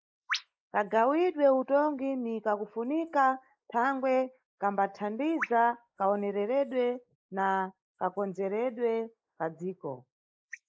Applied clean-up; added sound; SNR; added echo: neural mask model Resemble Enhance denoiser.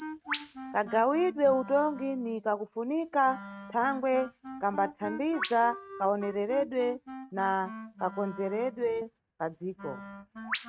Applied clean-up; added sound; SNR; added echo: neural mask model RNNoise.